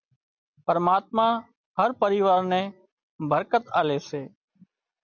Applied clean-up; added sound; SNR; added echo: none; none; none; none.